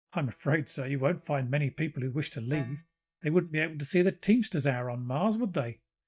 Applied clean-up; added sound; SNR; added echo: neural mask model DeepFilterNet 3.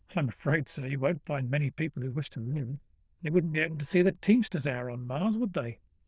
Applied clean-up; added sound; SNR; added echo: neural diffusion model UNIVERSE++.